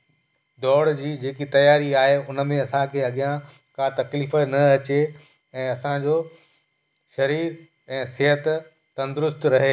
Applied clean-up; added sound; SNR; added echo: none; none; none; none.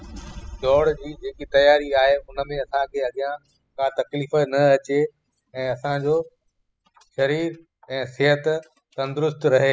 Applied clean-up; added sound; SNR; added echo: classical method spectral subtraction.